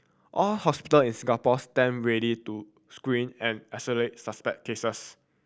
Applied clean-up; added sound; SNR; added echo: none; none; none; none.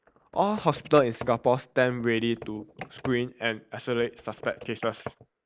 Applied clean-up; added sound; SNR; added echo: neural mask model Resemble Enhance denoiser.